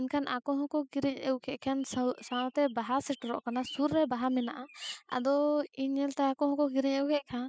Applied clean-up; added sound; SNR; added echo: classical method spectral subtraction.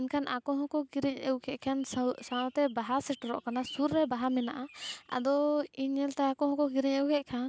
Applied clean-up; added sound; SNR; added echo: none; Bird; 19 dB; none.